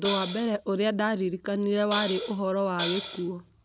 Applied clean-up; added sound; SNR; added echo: none; Hi-hat; 8 dB; none.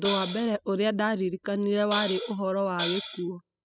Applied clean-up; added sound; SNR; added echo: classical method spectral subtraction.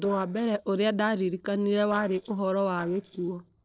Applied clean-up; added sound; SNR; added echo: neural separator model SepFormer DNS4.